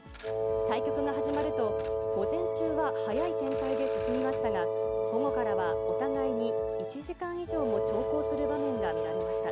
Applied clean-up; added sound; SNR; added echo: none; Wind instrument, woodwind instrument; -5 dB; none.